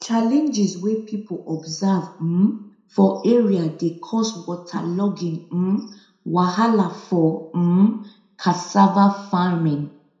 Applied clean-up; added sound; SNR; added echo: none; none; none; reverberation time 0.5 s.